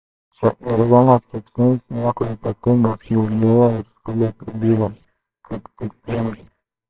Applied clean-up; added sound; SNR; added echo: neural separator model SepFormer WHAMR!.